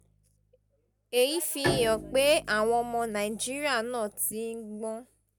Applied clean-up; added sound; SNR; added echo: none; Bowed string instrument; 11 dB; none.